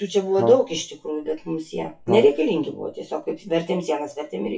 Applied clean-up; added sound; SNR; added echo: classical method WPE with log-MMSE.